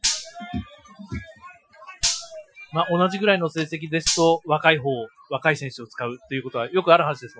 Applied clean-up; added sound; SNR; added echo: classical method Wiener filter.